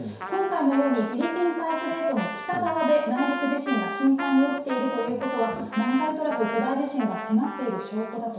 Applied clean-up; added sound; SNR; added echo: none; Trumpet; 9 dB; reverberation time 0.7 s.